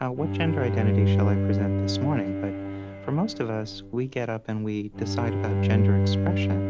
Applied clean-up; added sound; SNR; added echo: none; Bowed string instrument; -4 dB; none.